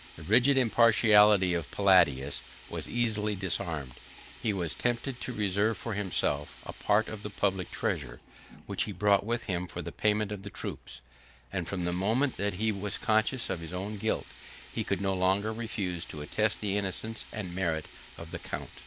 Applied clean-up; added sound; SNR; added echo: none; Sink (filling or washing); 18 dB; none.